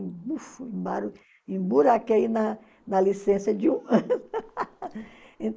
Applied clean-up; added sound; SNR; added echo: neural mask model Resemble Enhance denoiser.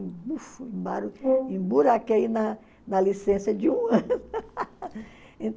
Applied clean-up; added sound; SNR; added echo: none; Brass instrument; 5 dB; none.